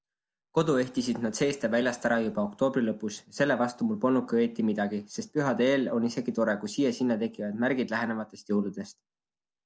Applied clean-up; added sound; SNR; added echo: none; none; none; none.